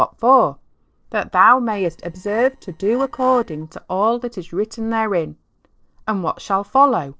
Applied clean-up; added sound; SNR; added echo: neural separator model SepFormer DNS4.